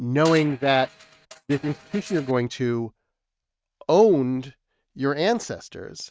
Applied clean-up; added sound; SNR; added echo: neural mask model RNNoise.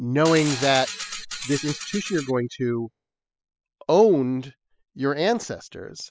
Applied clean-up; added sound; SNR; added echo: classical method spectral subtraction.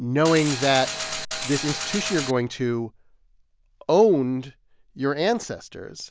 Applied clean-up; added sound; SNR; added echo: none; Mechanisms; 6 dB; none.